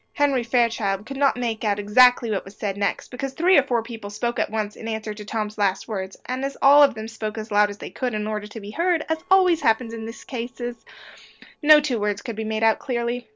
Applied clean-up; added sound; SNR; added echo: neural separator model SepFormer DNS4.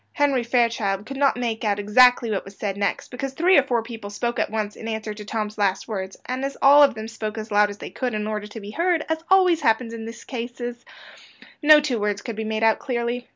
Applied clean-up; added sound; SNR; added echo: none; none; none; none.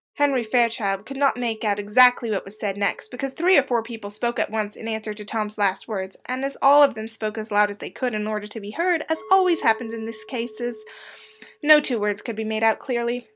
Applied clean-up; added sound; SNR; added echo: neural mask model DeepFilterNet 3.